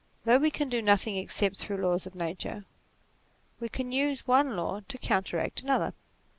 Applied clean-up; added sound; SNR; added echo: none; none; none; none.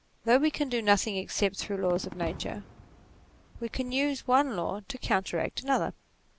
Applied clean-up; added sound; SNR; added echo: none; Fireworks; 19 dB; none.